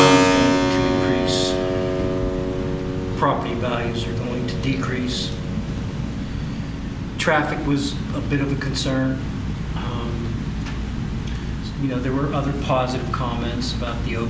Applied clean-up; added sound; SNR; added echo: none; Keyboard (musical); 3 dB; none.